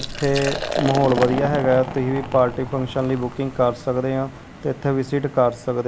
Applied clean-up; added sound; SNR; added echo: none; Liquid; 9 dB; none.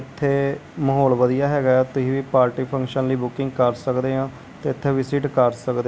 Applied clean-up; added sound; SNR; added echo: none; none; none; none.